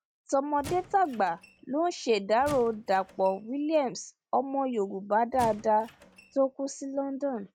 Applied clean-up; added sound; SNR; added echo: none; Squeak / Wood; 18 dB; none.